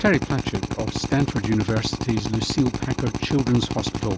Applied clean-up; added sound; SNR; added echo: none; Drill; 3 dB; none.